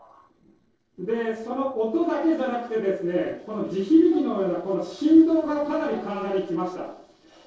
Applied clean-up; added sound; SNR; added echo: neural separator model SepFormer DNS4.